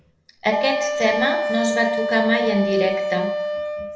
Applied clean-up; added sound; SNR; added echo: none; Wind instrument, woodwind instrument; 1 dB; reverberation time 0.8 s.